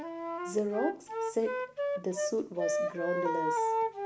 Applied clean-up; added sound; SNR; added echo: none; Wind instrument, woodwind instrument; -2 dB; none.